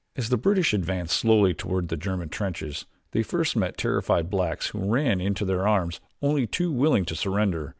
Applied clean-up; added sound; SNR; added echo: none; none; none; none.